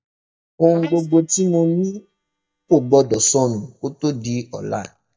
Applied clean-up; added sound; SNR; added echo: neural mask model DeepFilterNet 3.